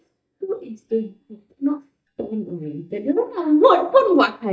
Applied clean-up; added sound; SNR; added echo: neural mask model DeepFilterNet 3.